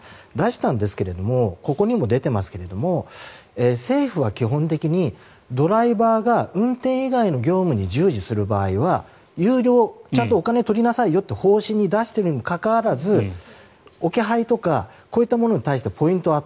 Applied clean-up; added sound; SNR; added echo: none; none; none; none.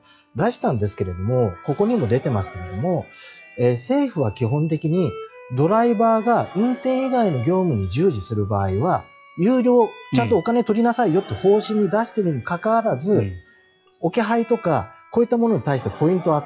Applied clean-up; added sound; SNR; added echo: classical method log-MMSE.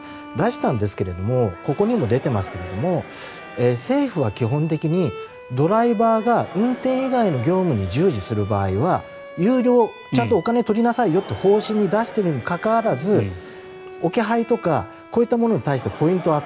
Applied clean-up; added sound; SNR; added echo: none; Bowed string instrument + Crowd; 17 dB; none.